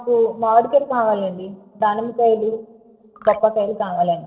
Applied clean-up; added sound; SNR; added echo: neural separator model SepFormer DNS4.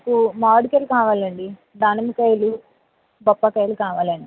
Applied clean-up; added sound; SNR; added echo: none; none; none; none.